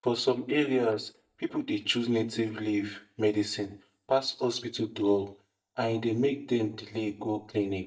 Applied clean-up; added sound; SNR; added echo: neural mask model DeepFilterNet 3.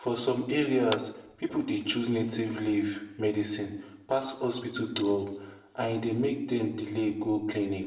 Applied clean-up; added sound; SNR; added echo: none; Clapping; 12 dB; reverberation time 0.7 s.